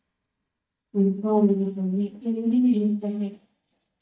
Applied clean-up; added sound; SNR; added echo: neural mask model DeepFilterNet 3.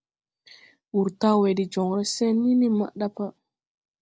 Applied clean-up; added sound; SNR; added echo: none; none; none; none.